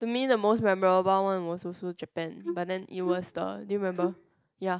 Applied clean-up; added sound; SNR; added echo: neural mask model DeepFilterNet 3.